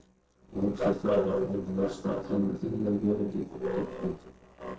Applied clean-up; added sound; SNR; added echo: neural separator model SepFormer DNS4.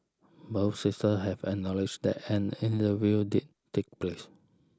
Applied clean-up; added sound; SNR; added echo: none; none; none; none.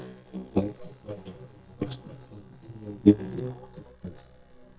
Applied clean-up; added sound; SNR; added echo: neural mask model DeepFilterNet 3.